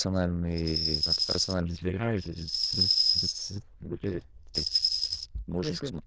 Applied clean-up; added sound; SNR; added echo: neural diffusion model UNIVERSE++.